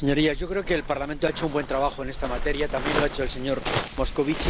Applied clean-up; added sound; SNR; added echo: none; Waves, surf; 4 dB; none.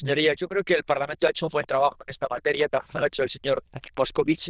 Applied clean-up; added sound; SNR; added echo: neural diffusion model UNIVERSE++.